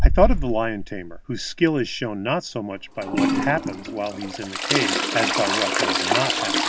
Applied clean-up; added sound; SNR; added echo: none; Trickle, dribble / Toilet flush; -2 dB; none.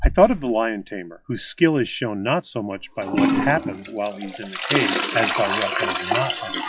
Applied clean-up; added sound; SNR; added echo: classical method log-MMSE.